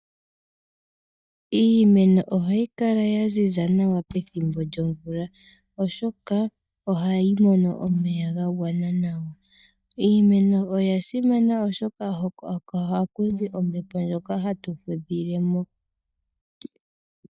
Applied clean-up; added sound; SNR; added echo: neural mask model DeepFilterNet 3.